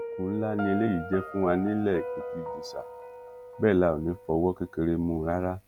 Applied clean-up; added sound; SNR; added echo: none; Piano; 11 dB; none.